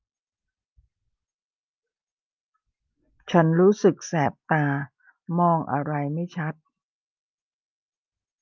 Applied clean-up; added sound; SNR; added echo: none; none; none; none.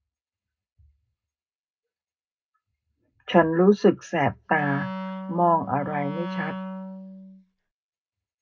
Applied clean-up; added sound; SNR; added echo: none; Wind instrument, woodwind instrument; 8 dB; reverberation time 0.2 s.